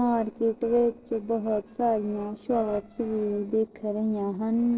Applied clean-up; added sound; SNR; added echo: neural separator model SepFormer DNS4.